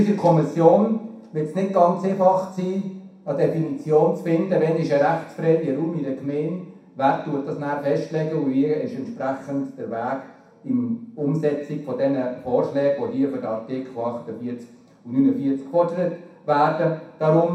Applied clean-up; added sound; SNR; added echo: none; none; none; reverberation time 0.7 s.